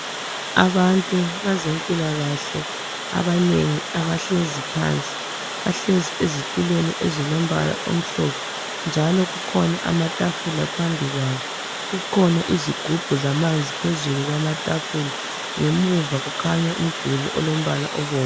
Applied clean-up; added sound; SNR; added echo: none; Water; 6 dB; none.